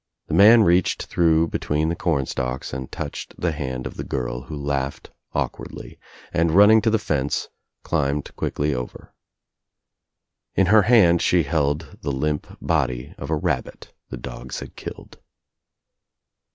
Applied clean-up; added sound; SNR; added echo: none; none; none; none.